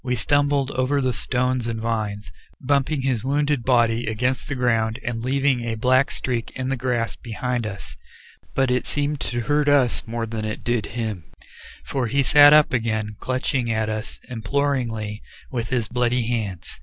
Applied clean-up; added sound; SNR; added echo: none; none; none; none.